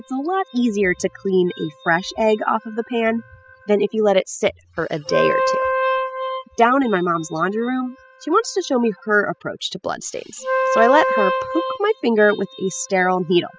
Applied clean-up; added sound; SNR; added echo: classical method spectral subtraction.